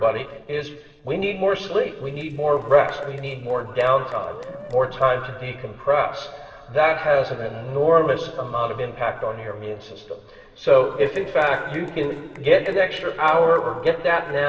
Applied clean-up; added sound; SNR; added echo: neural separator model SepFormer DNS4.